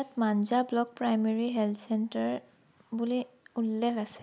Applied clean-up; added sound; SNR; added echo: none; none; none; none.